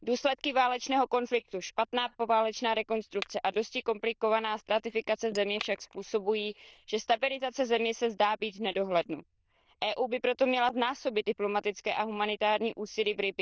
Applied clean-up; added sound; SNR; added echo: neural diffusion model UNIVERSE++.